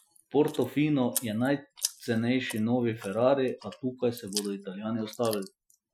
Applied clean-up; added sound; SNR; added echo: classical method Wiener filter.